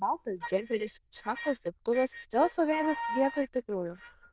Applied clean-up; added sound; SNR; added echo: neural diffusion model UNIVERSE++.